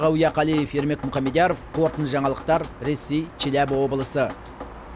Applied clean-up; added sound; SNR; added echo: none; Drip; 15 dB; none.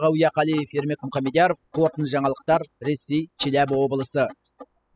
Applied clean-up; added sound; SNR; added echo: classical method spectral subtraction.